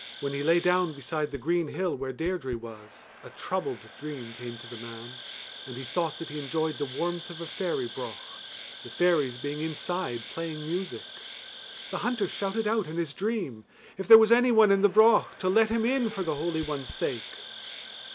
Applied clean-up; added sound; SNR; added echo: none; Insect + Dishes, pots, and pans; 15 dB; none.